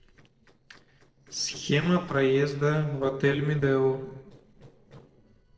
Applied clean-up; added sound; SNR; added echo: neural separator model SepFormer DNS4.